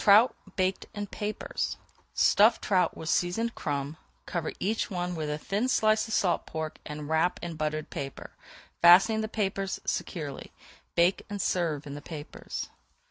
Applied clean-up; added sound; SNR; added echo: none; none; none; none.